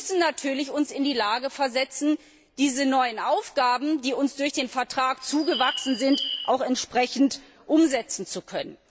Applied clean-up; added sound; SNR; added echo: none; Bird; 7 dB; none.